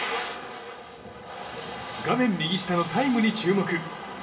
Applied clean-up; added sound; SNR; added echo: none; none; none; reverberation time 0.6 s.